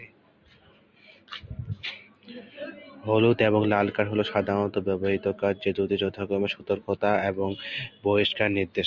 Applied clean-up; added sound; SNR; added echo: none; none; none; none.